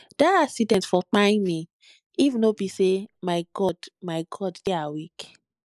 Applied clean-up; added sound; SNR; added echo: neural mask model Resemble Enhance denoiser.